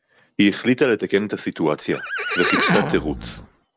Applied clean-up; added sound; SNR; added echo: none; Livestock, farm animals, working animals; 2 dB; none.